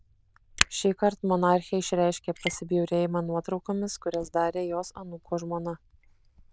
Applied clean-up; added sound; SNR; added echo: neural diffusion model UNIVERSE++.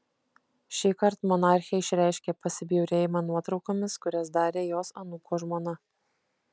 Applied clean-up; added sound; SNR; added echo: none; none; none; none.